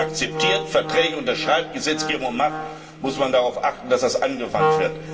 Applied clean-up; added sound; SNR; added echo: none; Wind instrument, woodwind instrument; 5 dB; reverberation time 1.7 s.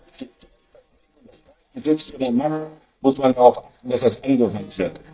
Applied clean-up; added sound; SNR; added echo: neural mask model DeepFilterNet 3.